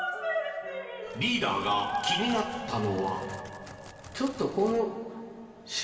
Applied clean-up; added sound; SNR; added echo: none; Crackle; 18 dB; reverberation time 2.3 s.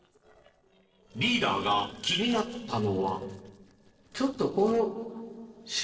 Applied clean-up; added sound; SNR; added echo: neural separator model SepFormer DNS4.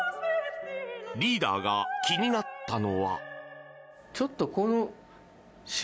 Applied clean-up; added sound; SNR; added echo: none; none; none; none.